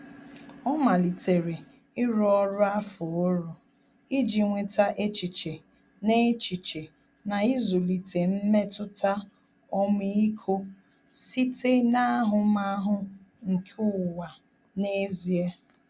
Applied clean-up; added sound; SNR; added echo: none; none; none; none.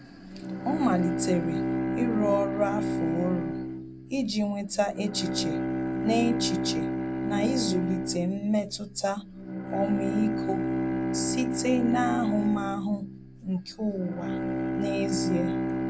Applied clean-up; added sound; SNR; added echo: none; Bowed string instrument; 1 dB; none.